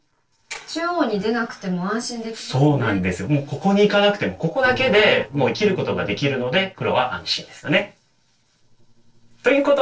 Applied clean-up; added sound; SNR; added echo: neural separator model SepFormer DNS4.